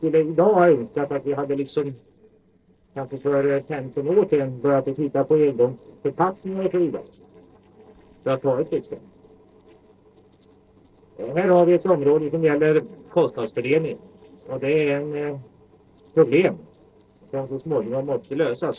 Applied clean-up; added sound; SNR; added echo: neural separator model SepFormer DNS4.